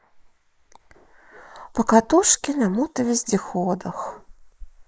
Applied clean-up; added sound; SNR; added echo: neural mask model Resemble Enhance denoiser.